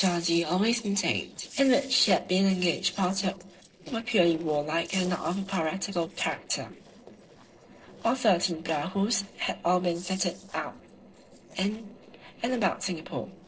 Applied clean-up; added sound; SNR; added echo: neural separator model SepFormer DNS4.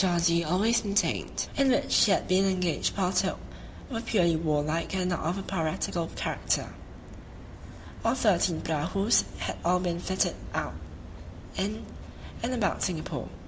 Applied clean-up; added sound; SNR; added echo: none; none; none; none.